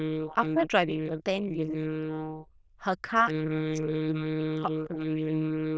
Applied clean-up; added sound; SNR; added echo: neural diffusion model UNIVERSE++.